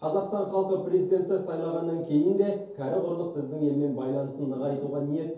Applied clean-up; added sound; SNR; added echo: none; none; none; reverberation time 2.4 s.